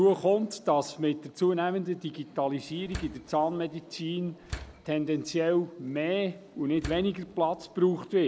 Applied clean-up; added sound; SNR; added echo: none; Slam; 16 dB; none.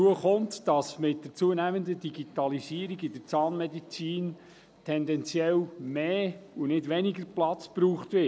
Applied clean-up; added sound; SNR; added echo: none; none; none; none.